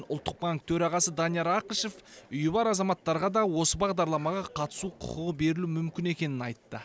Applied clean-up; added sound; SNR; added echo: none; none; none; none.